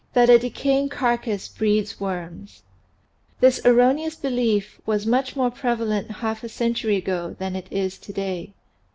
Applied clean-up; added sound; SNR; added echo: none; none; none; none.